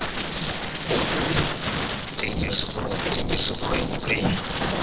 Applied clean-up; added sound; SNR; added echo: neural separator model SepFormer DNS4.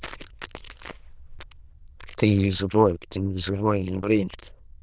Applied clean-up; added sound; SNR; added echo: neural diffusion model UNIVERSE++.